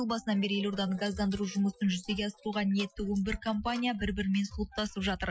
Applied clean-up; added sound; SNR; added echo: classical method Wiener filter.